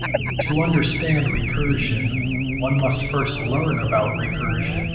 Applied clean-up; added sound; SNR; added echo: none; Race car, auto racing / Alarm; 2 dB; reverberation time 0.9 s.